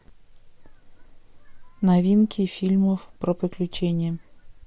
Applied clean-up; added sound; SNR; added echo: none; none; none; none.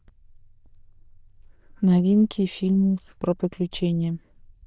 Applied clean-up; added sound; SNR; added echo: neural diffusion model UNIVERSE++.